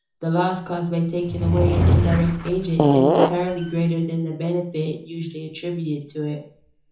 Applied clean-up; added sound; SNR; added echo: none; Fart / Drawer open or close; -5 dB; reverberation time 0.7 s.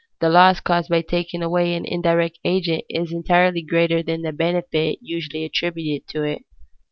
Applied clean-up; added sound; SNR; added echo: none; none; none; none.